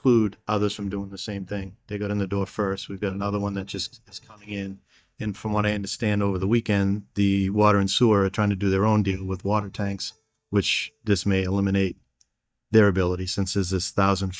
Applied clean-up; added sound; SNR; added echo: neural mask model DeepFilterNet 3.